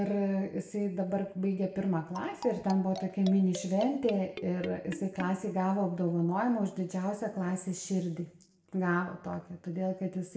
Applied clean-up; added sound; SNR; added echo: none; Marimba, xylophone; 13 dB; reverberation time 0.5 s.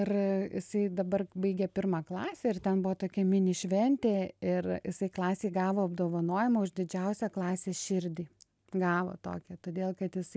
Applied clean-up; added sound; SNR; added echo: none; none; none; none.